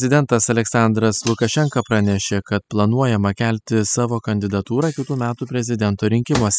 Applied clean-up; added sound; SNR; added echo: classical method spectral subtraction.